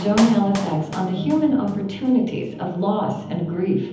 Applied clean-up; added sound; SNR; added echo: none; Clapping; 16 dB; reverberation time 1.3 s.